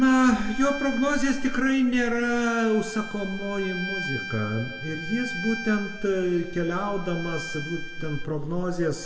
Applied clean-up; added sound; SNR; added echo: none; Bowed string instrument; 12 dB; reverberation time 1.3 s.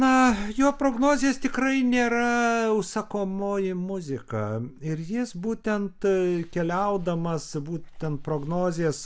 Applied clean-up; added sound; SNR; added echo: none; none; none; none.